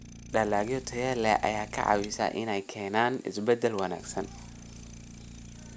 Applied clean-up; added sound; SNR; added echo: none; Idling; 16 dB; none.